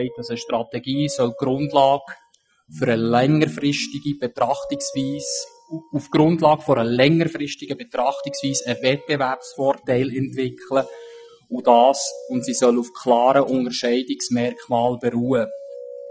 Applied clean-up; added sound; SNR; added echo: classical method Wiener filter.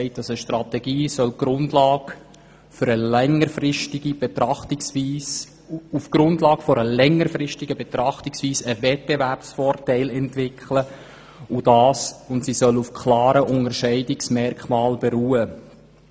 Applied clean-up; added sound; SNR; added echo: none; none; none; none.